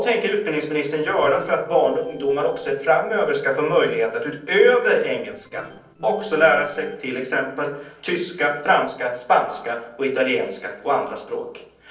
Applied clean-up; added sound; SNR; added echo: neural separator model SepFormer DNS4.